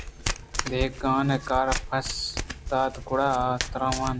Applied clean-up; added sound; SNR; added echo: none; Domestic sounds, home sounds; 6 dB; none.